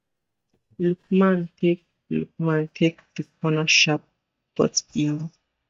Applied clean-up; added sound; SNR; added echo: neural mask model DeepFilterNet 3.